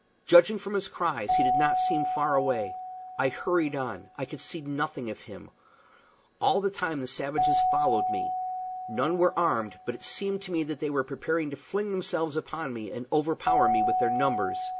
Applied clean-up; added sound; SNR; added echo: none; Keyboard (musical); 2 dB; none.